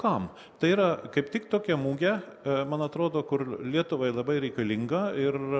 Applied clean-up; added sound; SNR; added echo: none; none; none; none.